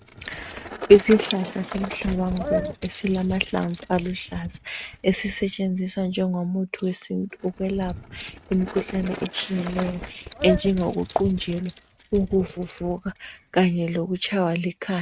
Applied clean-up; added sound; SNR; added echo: neural mask model RNNoise.